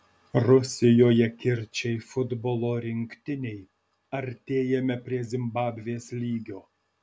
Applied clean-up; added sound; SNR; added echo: none; none; none; none.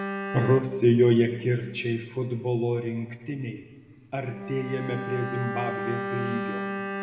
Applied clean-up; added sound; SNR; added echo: none; Bowed string instrument; 8 dB; reverberation time 1.4 s.